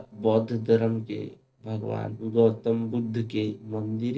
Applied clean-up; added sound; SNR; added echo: neural separator model SepFormer DNS4.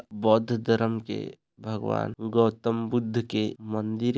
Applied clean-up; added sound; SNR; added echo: none; none; none; none.